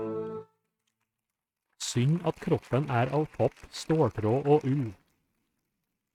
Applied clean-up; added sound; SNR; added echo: neural mask model RNNoise.